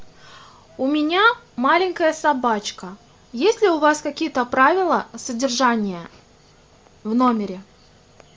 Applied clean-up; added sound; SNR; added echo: none; none; none; none.